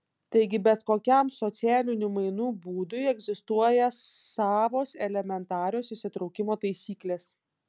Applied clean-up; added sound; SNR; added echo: none; none; none; none.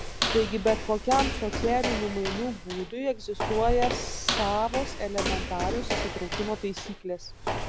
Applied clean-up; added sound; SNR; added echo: none; Walk, footsteps; 2 dB; none.